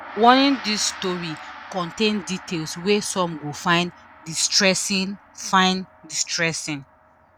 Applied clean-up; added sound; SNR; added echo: none; Gong; 18 dB; none.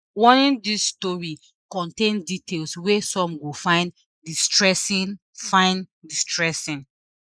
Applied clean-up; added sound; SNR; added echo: neural mask model Resemble Enhance denoiser.